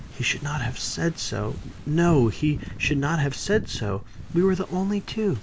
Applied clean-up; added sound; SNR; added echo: none; Wind / Ocean; 12 dB; none.